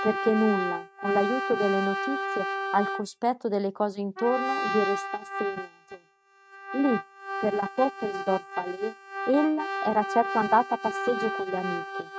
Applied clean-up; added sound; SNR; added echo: neural mask model RNNoise.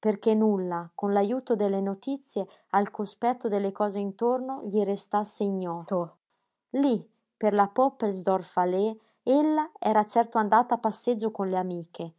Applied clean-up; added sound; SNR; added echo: none; none; none; none.